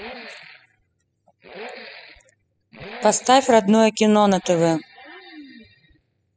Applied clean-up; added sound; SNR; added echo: classical method spectral subtraction.